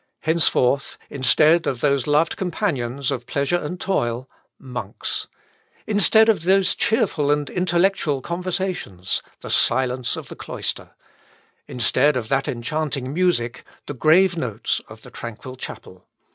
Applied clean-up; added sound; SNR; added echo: none; none; none; none.